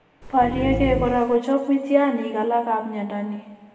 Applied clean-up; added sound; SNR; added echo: none; Dog; 6 dB; reverberation time 1.5 s.